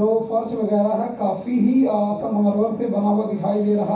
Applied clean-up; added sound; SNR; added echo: none; none; none; reverberation time 0.7 s.